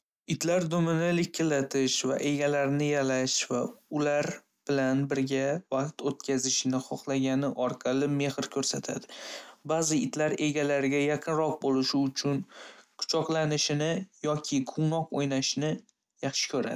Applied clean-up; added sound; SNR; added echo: none; none; none; none.